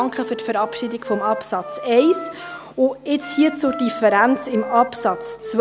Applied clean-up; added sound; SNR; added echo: none; Wind instrument, woodwind instrument; 12 dB; none.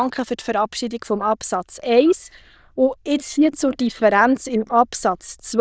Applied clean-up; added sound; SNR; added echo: neural diffusion model UNIVERSE++.